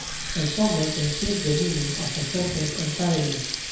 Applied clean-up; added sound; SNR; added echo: none; Water tap, faucet; 4 dB; reverberation time 1.0 s.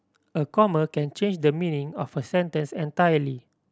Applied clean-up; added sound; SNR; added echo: none; none; none; none.